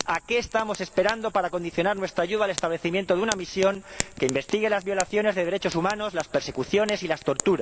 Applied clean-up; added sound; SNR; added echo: none; Fire; 13 dB; none.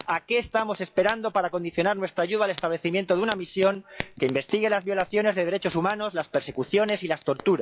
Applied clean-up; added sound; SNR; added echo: classical method log-MMSE.